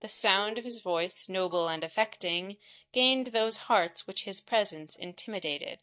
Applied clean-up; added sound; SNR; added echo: neural mask model DeepFilterNet 3.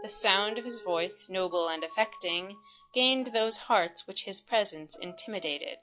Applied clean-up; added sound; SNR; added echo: classical method log-MMSE.